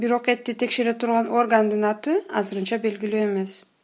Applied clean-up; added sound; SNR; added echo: none; none; none; none.